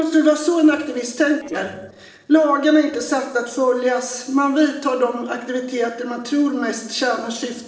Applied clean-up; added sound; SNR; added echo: neural separator model SepFormer DNS4.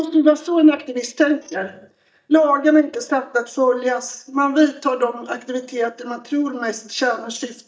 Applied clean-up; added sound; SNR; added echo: neural mask model DeepFilterNet 3.